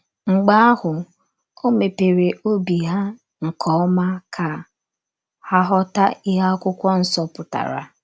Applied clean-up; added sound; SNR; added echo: none; none; none; none.